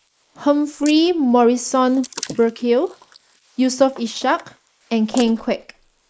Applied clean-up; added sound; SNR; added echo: neural mask model Resemble Enhance denoiser.